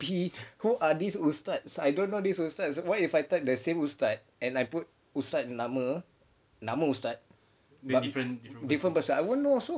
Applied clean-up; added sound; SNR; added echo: none; none; none; none.